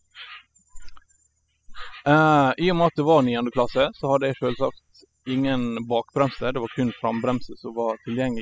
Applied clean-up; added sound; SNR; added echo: classical method spectral subtraction.